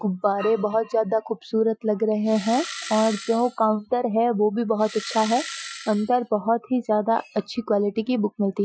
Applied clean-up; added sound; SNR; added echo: classical method Wiener filter.